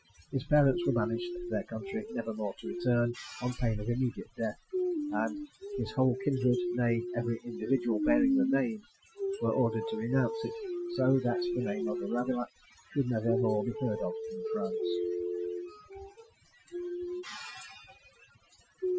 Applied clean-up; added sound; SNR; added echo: classical method Wiener filter.